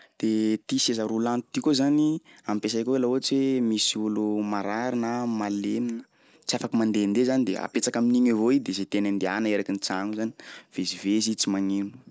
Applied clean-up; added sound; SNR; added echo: none; none; none; none.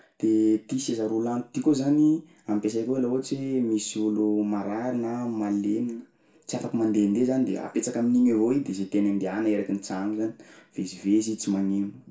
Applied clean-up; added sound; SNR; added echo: none; none; none; reverberation time 0.3 s.